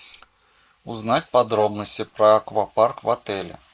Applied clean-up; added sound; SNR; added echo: neural mask model Resemble Enhance denoiser.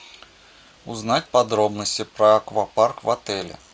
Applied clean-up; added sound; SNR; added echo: none; none; none; none.